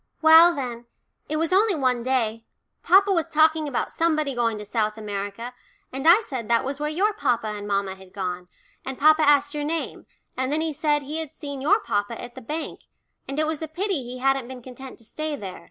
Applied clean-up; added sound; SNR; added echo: none; none; none; none.